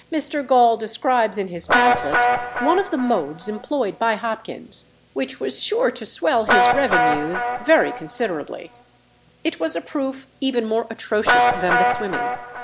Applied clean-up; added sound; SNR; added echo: none; Guitar; 1 dB; none.